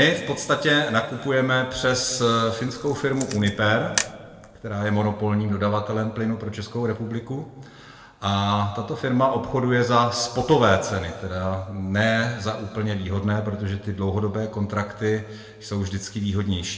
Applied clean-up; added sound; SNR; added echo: none; Camera; 11 dB; reverberation time 1.3 s.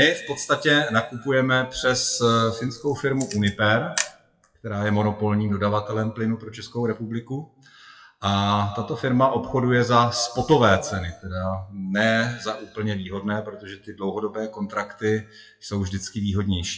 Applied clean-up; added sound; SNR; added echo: classical method WPE with log-MMSE.